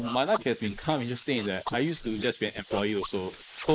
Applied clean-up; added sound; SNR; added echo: neural mask model Resemble Enhance denoiser.